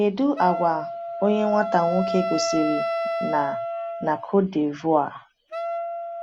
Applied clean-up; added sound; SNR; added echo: none; Wind instrument, woodwind instrument; 5 dB; none.